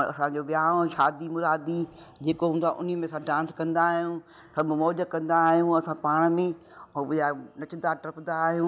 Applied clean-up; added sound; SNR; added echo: none; none; none; none.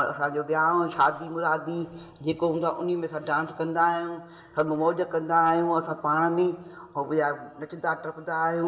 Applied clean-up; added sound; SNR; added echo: none; none; none; reverberation time 0.9 s.